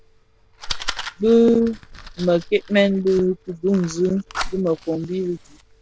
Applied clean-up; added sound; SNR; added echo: none; Fire; 13 dB; none.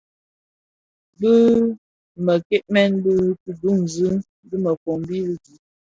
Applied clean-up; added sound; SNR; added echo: none; none; none; none.